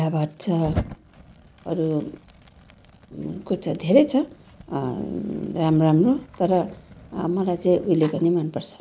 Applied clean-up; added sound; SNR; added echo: none; Fire; 16 dB; none.